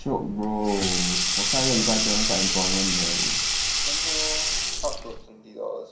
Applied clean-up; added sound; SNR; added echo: none; Sink (filling or washing); -4 dB; reverberation time 0.6 s.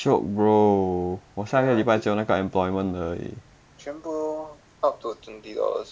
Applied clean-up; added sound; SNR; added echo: none; none; none; none.